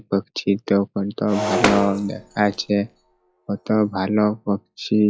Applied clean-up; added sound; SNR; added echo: classical method log-MMSE.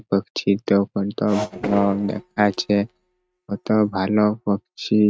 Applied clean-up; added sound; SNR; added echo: neural mask model RNNoise.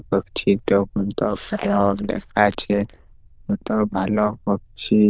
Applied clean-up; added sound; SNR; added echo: neural diffusion model UNIVERSE++.